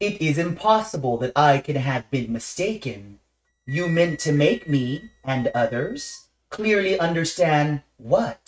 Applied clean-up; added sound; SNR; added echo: neural mask model RNNoise.